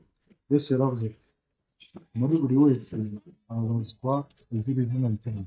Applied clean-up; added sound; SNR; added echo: neural mask model DeepFilterNet 3.